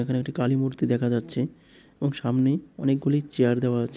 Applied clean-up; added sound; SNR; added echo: none; none; none; none.